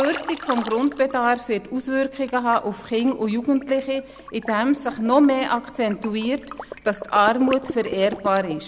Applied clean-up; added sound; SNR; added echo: none; Liquid; 15 dB; none.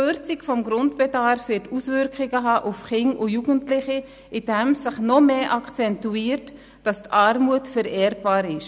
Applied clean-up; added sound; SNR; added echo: none; none; none; none.